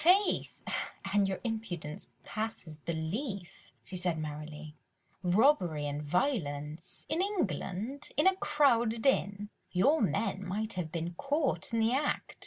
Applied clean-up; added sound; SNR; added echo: none; none; none; none.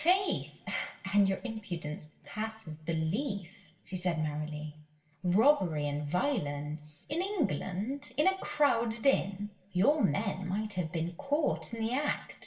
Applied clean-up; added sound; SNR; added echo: none; none; none; reverberation time 0.6 s.